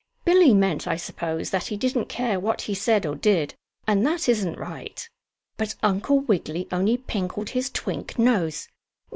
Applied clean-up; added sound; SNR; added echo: none; none; none; none.